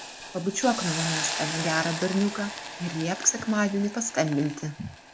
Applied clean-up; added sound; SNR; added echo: none; Hiss; 7 dB; none.